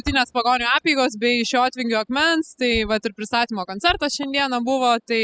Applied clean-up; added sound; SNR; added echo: classical method spectral subtraction.